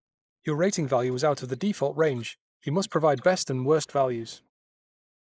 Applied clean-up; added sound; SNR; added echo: neural mask model Resemble Enhance denoiser.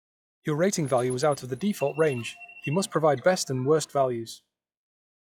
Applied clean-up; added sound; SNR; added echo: classical method log-MMSE.